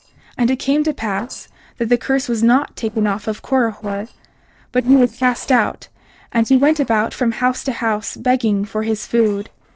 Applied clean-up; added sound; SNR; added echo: neural separator model SepFormer DNS4.